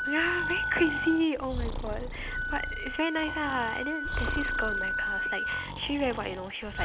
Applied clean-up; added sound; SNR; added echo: none; Breathing + Wind instrument, woodwind instrument; 1 dB; none.